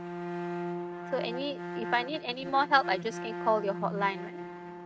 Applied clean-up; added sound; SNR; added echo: neural mask model RNNoise.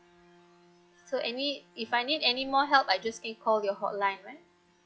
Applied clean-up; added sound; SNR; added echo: classical method log-MMSE.